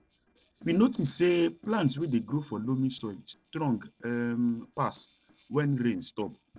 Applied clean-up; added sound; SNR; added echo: neural separator model SepFormer DNS4.